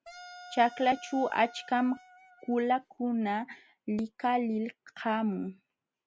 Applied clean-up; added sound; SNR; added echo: none; Wind instrument, woodwind instrument; 19 dB; none.